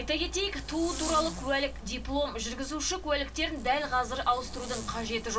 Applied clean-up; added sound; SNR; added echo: none; Zipper (clothing); 9 dB; reverberation time 0.2 s.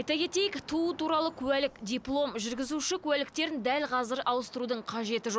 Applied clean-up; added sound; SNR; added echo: none; none; none; none.